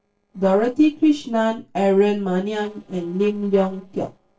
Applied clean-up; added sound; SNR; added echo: neural separator model SepFormer DNS4.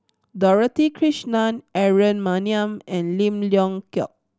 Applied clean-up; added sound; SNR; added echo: none; none; none; none.